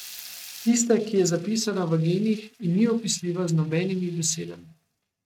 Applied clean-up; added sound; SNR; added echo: neural mask model RNNoise.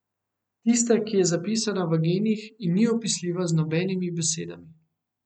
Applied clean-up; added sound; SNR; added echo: none; none; none; none.